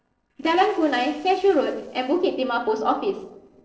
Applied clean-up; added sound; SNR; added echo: neural separator model SepFormer DNS4.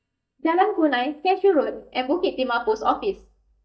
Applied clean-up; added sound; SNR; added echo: neural mask model DeepFilterNet 3.